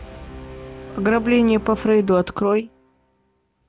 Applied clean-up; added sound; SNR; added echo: none; Brass instrument; 17 dB; none.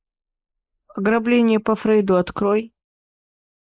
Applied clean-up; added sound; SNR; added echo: neural mask model Resemble Enhance denoiser.